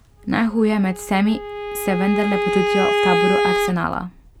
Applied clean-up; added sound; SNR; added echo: none; Bowed string instrument; 1 dB; none.